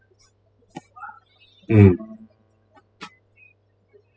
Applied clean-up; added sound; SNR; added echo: classical method spectral subtraction.